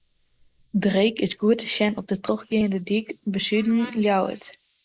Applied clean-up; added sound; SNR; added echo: neural mask model Resemble Enhance denoiser.